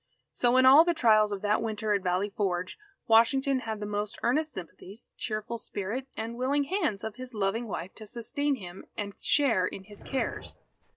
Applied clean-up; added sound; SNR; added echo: none; Dog; 17 dB; none.